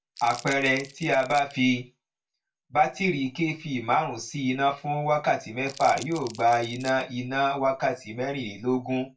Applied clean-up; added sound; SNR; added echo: none; Crumpling, crinkling; 18 dB; reverberation time 0.2 s.